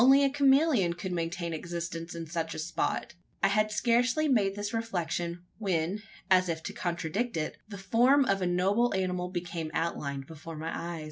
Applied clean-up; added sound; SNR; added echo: none; none; none; none.